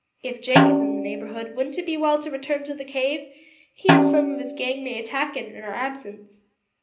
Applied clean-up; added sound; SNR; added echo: none; Snare drum; -4 dB; reverberation time 0.5 s.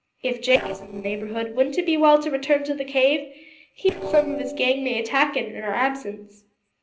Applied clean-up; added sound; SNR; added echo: neural separator model SepFormer DNS4.